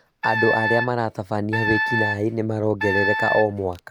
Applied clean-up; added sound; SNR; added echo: none; Wind instrument, woodwind instrument; 3 dB; none.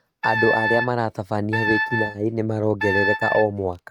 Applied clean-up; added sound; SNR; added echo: neural mask model RNNoise.